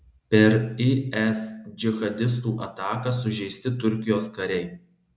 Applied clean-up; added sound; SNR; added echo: none; none; none; none.